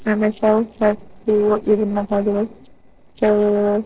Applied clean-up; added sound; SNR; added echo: neural separator model SepFormer DNS4.